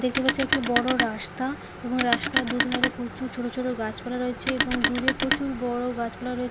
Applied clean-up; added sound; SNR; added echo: none; Telephone; 0 dB; none.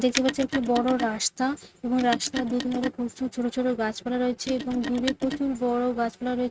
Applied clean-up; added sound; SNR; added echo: neural mask model RNNoise.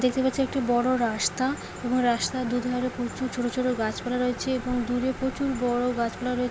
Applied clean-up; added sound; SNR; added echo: none; none; none; none.